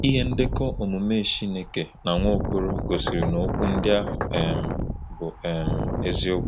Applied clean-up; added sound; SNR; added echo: none; Knock + Wind; 2 dB; none.